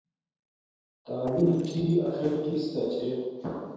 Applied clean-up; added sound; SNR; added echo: neural separator model SepFormer DNS4.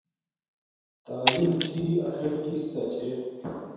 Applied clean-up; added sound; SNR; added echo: none; Shatter; 2 dB; reverberation time 1.2 s.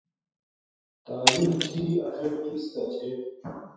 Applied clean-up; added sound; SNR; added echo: classical method WPE with log-MMSE.